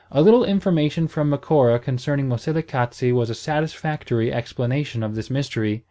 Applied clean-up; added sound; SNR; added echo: none; none; none; none.